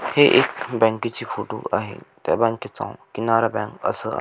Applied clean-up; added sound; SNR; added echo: none; none; none; none.